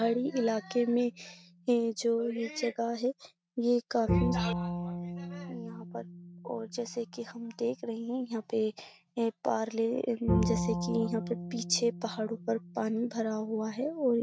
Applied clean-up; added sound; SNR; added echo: none; Bowed string instrument; 6 dB; none.